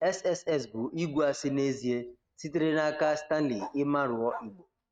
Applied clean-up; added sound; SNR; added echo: neural mask model RNNoise.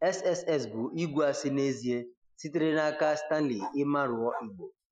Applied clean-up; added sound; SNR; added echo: classical method Wiener filter.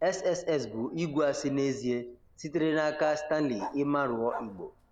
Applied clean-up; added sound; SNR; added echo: none; Bark; 17 dB; none.